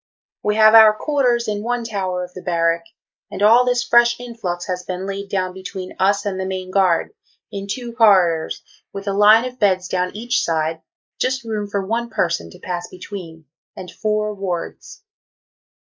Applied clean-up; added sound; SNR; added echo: neural mask model Resemble Enhance denoiser.